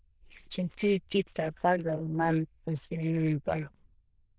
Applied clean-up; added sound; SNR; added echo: neural diffusion model UNIVERSE++.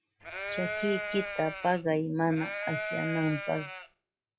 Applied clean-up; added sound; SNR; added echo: classical method log-MMSE.